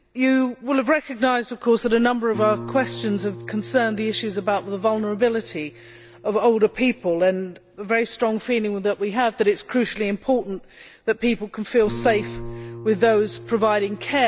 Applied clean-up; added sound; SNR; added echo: none; Guitar; 17 dB; none.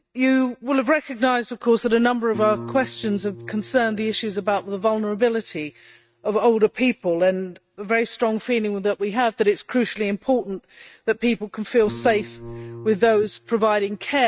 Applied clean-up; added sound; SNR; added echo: neural mask model RNNoise.